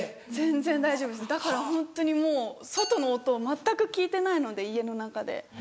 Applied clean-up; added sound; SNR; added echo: none; Glass; 14 dB; none.